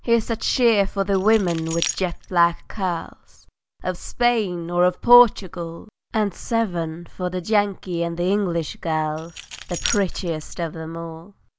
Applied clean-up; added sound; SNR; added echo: none; Keys jangling; 14 dB; none.